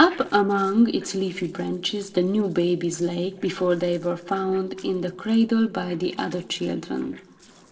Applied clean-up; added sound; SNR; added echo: neural separator model SepFormer DNS4.